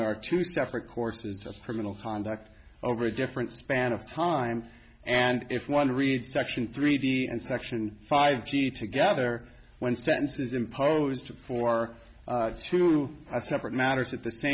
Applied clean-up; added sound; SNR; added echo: none; none; none; none.